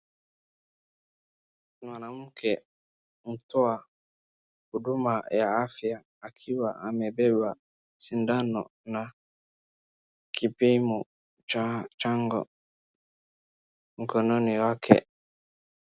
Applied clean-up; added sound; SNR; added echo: none; none; none; none.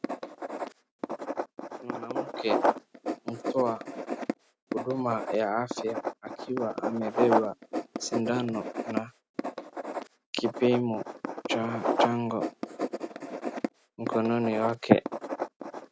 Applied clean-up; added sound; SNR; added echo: none; Writing; 2 dB; none.